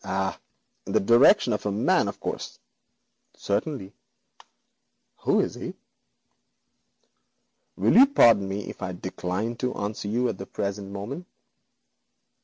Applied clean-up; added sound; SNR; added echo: none; none; none; none.